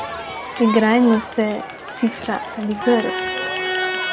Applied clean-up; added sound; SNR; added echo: none; Crowd; 6 dB; none.